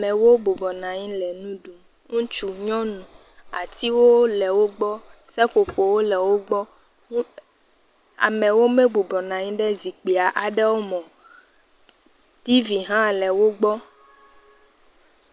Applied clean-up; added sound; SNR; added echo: none; none; none; none.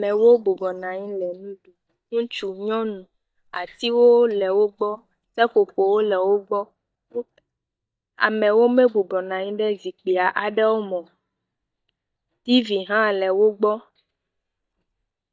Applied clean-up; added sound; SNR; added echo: neural mask model DeepFilterNet 3.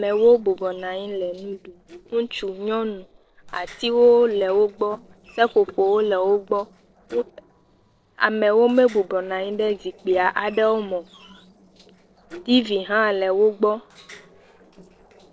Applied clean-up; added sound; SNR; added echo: neural separator model SepFormer DNS4.